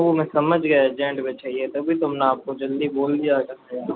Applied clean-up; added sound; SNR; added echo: none; none; none; none.